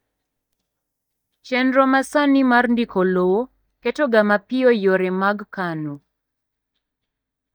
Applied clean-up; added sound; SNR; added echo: neural mask model DeepFilterNet 3.